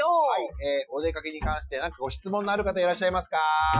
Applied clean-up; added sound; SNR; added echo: classical method Wiener filter.